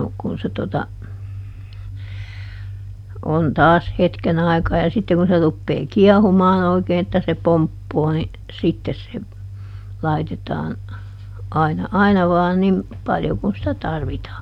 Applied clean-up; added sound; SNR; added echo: none; none; none; none.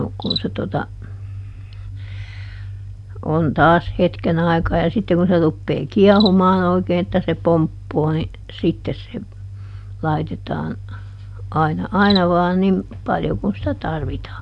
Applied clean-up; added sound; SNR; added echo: none; Cricket; 19 dB; none.